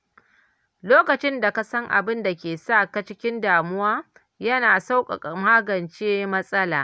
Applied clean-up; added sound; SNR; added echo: none; none; none; none.